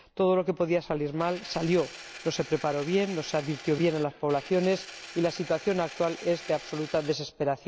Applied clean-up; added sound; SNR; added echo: none; Engine; 15 dB; none.